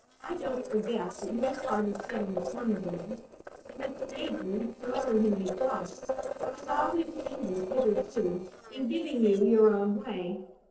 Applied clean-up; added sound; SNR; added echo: neural separator model SepFormer DNS4.